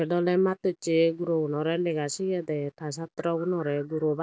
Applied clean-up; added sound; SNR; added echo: none; none; none; none.